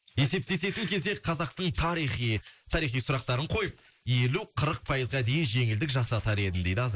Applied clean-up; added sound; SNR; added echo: neural mask model Resemble Enhance denoiser.